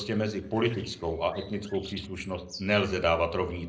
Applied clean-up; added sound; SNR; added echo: neural separator model SepFormer DNS4.